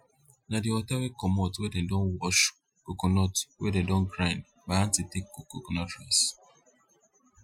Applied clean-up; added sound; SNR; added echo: classical method Wiener filter.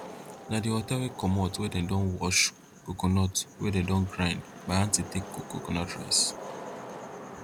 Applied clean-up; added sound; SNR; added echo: none; Wind / Rain; 14 dB; none.